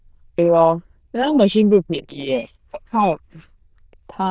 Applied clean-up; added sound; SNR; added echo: neural diffusion model UNIVERSE++.